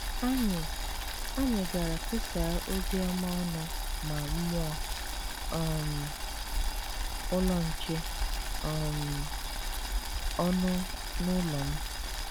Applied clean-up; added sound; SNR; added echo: none; Boiling; 0 dB; none.